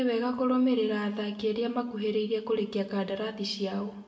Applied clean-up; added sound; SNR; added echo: none; none; none; reverberation time 0.6 s.